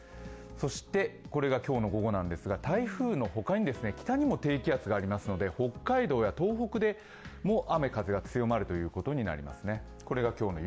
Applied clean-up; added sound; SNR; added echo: none; none; none; none.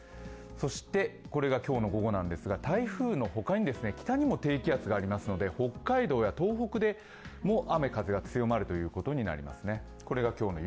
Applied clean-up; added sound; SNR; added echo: none; Piano; 19 dB; none.